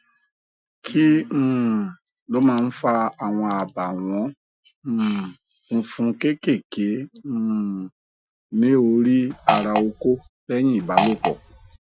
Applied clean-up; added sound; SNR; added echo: classical method Wiener filter.